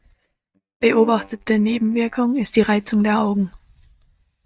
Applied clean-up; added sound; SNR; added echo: neural mask model DeepFilterNet 3.